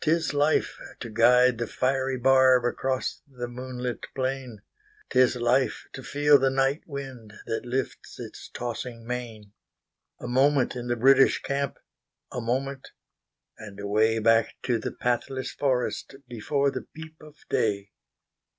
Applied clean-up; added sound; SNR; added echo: none; none; none; none.